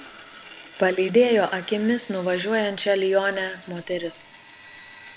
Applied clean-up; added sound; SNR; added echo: none; Sawing; 19 dB; none.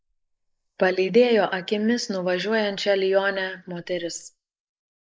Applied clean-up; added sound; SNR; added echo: neural mask model Resemble Enhance denoiser.